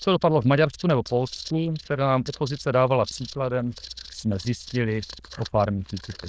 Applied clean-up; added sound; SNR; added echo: neural diffusion model UNIVERSE++.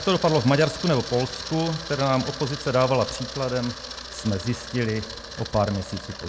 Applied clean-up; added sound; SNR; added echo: none; Camera; 11 dB; none.